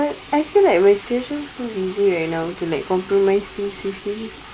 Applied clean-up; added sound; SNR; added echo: none; Liquid; 18 dB; none.